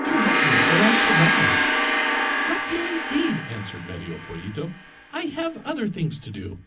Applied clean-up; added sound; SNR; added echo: none; Gong; -4 dB; reverberation time 0.4 s.